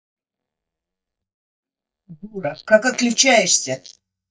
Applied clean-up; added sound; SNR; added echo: neural mask model DeepFilterNet 3.